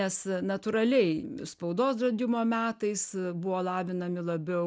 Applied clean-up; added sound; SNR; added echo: none; none; none; none.